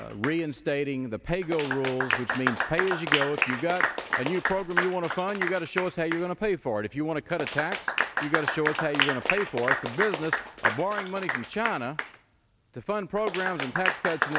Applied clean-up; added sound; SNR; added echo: none; Applause / Clapping; 1 dB; none.